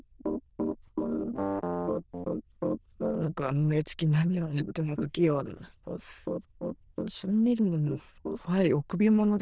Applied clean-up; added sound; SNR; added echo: neural diffusion model UNIVERSE++.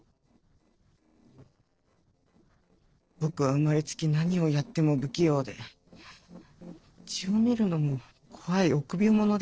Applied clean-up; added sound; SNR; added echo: neural separator model SepFormer DNS4.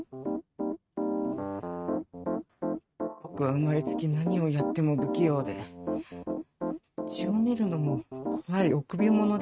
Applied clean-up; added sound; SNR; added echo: neural mask model RNNoise.